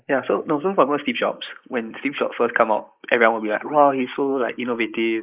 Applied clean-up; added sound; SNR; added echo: neural mask model Resemble Enhance denoiser.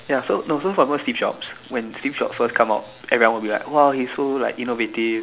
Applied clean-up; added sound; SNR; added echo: none; none; none; none.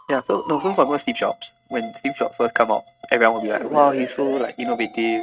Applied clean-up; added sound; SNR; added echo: neural mask model RNNoise.